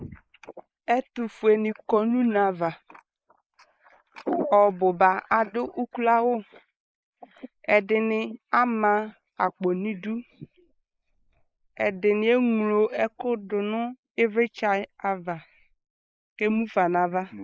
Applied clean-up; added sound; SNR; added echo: neural mask model Resemble Enhance denoiser.